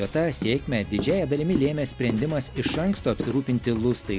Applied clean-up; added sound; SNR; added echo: none; Walk, footsteps; 10 dB; none.